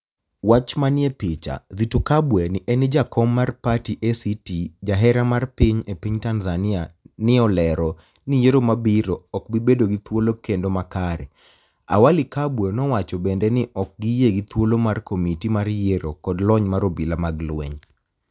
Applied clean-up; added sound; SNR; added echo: none; none; none; none.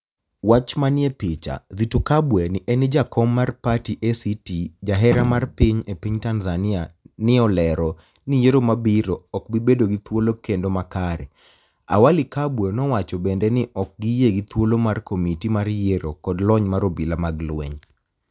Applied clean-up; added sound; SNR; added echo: none; Slam; 10 dB; none.